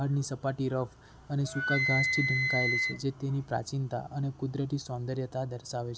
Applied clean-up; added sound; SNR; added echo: none; Wind instrument, woodwind instrument; 1 dB; none.